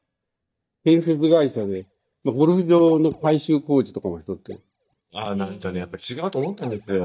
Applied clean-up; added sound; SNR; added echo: neural mask model DeepFilterNet 3.